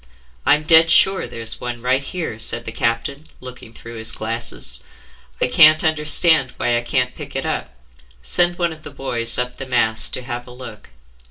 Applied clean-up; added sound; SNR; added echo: none; Cowbell; 12 dB; reverberation time 0.2 s.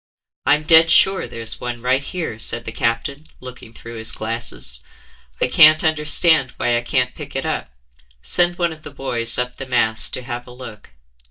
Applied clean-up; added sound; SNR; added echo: neural mask model DeepFilterNet 3.